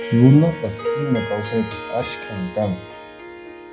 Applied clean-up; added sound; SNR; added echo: none; Harp; 10 dB; reverberation time 0.4 s.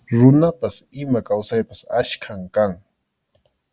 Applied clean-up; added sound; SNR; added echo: none; none; none; none.